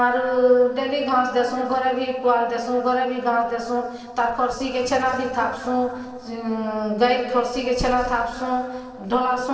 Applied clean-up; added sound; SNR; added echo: neural separator model SepFormer DNS4.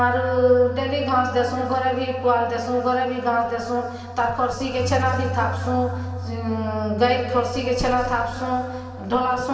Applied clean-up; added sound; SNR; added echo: none; Bass guitar; 10 dB; reverberation time 2.6 s.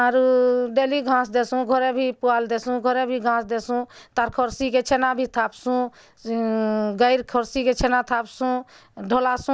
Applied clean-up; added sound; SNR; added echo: none; none; none; none.